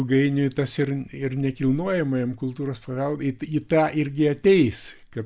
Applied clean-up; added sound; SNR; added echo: none; none; none; none.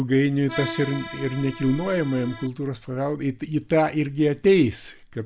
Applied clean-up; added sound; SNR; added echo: none; Accordion; 12 dB; none.